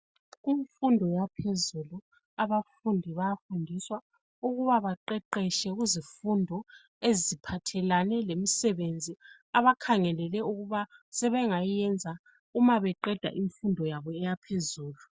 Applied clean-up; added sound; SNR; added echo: none; none; none; none.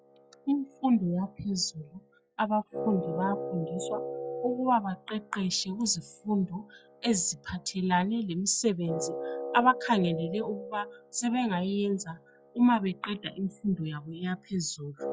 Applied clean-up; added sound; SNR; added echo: classical method log-MMSE.